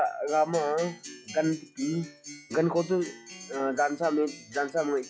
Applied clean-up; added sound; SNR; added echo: classical method log-MMSE.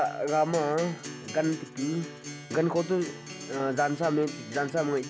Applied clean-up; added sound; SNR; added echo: none; Acoustic guitar; 12 dB; none.